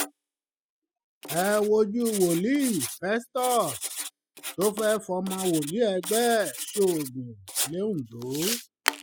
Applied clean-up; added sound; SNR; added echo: classical method spectral subtraction.